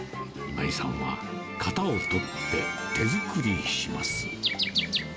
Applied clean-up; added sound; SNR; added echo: none; Bird; 4 dB; none.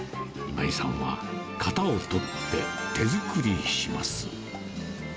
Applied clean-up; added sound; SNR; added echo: none; none; none; none.